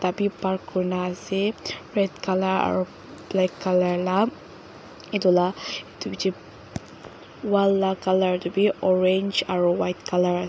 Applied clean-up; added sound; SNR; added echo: none; none; none; none.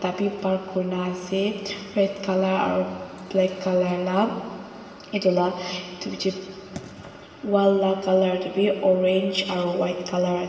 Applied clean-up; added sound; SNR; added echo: none; none; none; reverberation time 2.3 s.